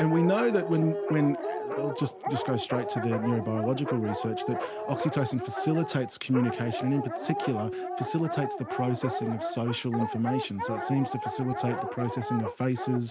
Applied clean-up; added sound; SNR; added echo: none; Dog; 5 dB; none.